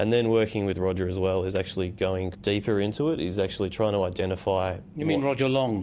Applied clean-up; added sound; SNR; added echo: none; none; none; none.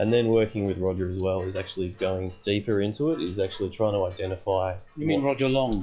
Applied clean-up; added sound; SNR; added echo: classical method log-MMSE.